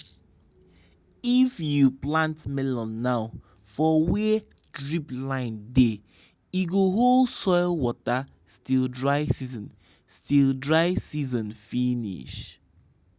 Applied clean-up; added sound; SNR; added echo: none; none; none; none.